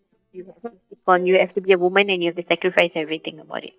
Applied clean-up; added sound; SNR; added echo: neural mask model DeepFilterNet 3.